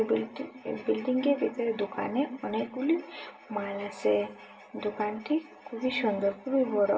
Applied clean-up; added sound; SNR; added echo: none; none; none; reverberation time 0.8 s.